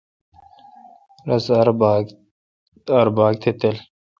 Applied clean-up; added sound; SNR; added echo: none; none; none; none.